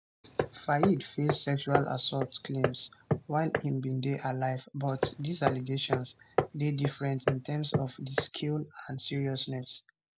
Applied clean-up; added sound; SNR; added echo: none; Hammer; 2 dB; none.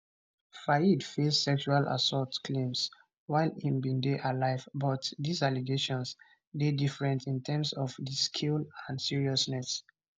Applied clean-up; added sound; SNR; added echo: none; none; none; none.